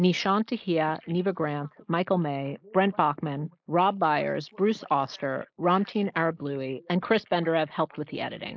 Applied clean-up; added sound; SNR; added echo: neural mask model Resemble Enhance denoiser.